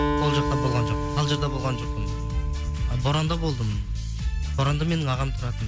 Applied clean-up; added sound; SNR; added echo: none; Acoustic guitar; 7 dB; none.